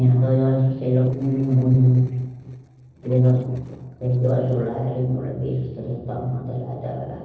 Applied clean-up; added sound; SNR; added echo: neural separator model SepFormer DNS4.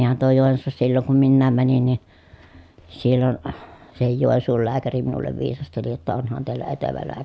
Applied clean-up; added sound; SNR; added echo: none; none; none; none.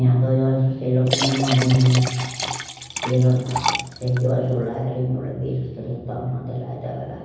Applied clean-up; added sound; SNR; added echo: none; Liquid; 6 dB; reverberation time 1.1 s.